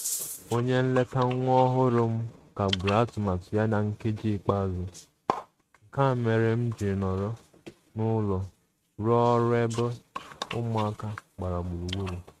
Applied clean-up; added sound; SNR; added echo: neural mask model RNNoise.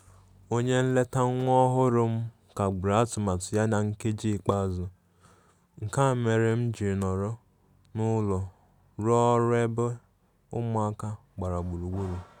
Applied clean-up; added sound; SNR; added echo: none; none; none; none.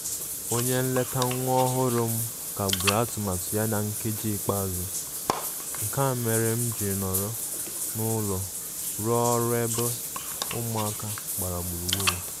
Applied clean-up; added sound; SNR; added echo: none; Bathtub (filling or washing) / Water; 3 dB; none.